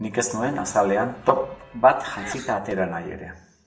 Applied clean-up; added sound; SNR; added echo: none; Sneeze / Church bell; 18 dB; reverberation time 0.5 s.